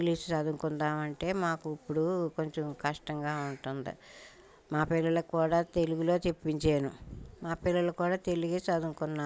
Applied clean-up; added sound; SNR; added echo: none; none; none; none.